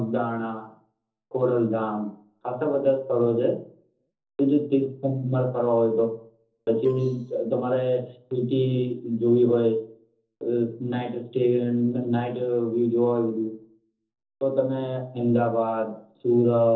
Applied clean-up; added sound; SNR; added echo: neural separator model SepFormer DNS4.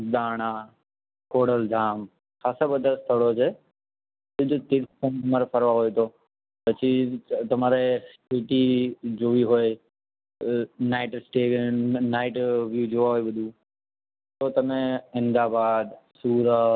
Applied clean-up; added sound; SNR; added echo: none; none; none; none.